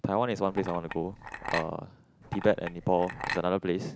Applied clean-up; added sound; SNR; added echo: none; Chink, clink; 9 dB; none.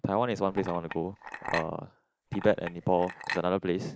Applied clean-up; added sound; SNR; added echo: neural mask model Resemble Enhance denoiser.